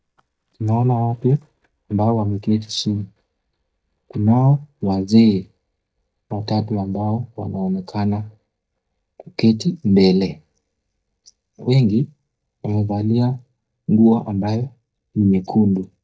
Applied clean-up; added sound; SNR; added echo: neural mask model DeepFilterNet 3.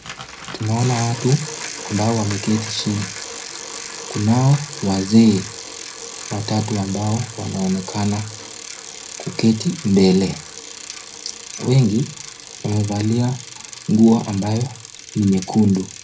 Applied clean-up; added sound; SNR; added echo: none; Bicycle; 13 dB; reverberation time 0.3 s.